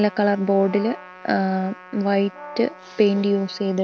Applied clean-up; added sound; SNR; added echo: none; Trumpet + Brass instrument; 19 dB; none.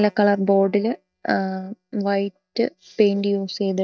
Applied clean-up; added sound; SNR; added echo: neural mask model DeepFilterNet 3.